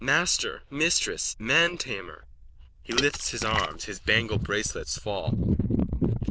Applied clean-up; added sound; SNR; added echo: neural diffusion model UNIVERSE++.